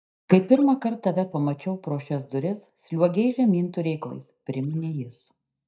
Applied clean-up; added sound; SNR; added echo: neural mask model DeepFilterNet 3.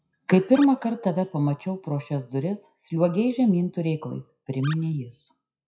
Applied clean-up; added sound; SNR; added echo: classical method WPE with log-MMSE.